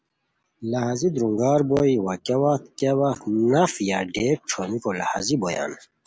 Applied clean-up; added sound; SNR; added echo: none; none; none; none.